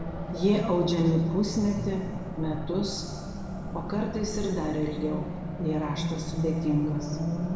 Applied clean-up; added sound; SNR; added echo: none; Race car, auto racing; 4 dB; reverberation time 1.5 s.